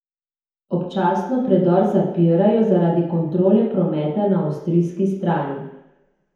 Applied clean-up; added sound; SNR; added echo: none; none; none; reverberation time 1.0 s.